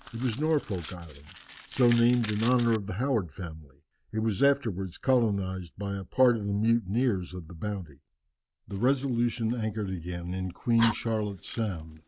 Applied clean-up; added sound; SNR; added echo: none; Fire; 18 dB; none.